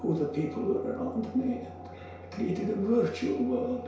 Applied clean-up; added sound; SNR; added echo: none; none; none; reverberation time 0.6 s.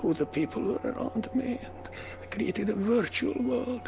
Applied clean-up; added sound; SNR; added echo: none; none; none; none.